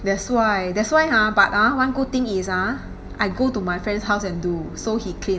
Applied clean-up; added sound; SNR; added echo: none; Musical instrument; 18 dB; reverberation time 1.0 s.